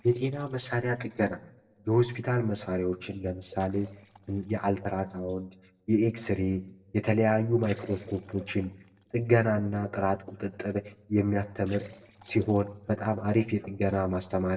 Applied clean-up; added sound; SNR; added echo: neural separator model SepFormer DNS4.